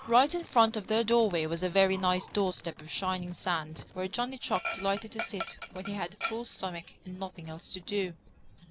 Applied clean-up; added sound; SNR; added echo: none; Dog; 14 dB; none.